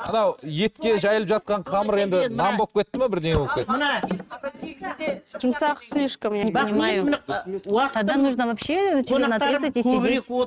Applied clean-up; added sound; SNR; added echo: neural mask model RNNoise.